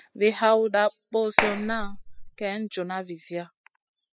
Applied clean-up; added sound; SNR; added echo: classical method spectral subtraction.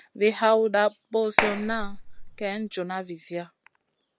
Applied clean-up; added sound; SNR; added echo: none; Clapping; 2 dB; none.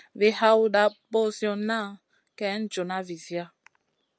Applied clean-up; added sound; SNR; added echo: none; none; none; none.